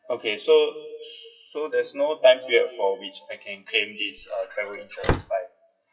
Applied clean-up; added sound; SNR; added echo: classical method WPE with log-MMSE.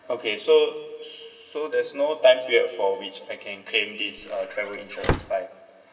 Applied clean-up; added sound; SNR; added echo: none; Squeak / Slam / Wood; 5 dB; reverberation time 2.1 s.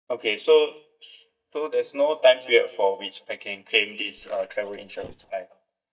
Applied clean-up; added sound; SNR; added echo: neural mask model DeepFilterNet 3.